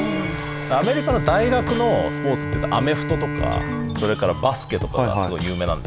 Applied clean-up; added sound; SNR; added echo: none; Bowed string instrument; 7 dB; none.